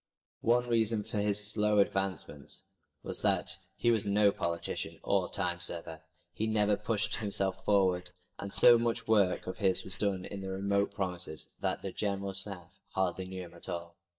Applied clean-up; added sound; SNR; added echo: neural mask model DeepFilterNet 3.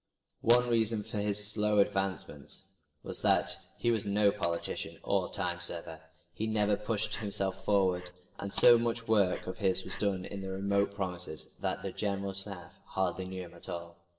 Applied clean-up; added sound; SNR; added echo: neural separator model SepFormer DNS4.